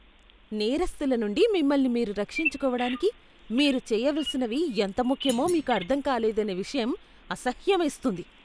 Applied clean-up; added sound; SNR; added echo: none; Thump, thud + Bird vocalization, bird call, bird song; 15 dB; none.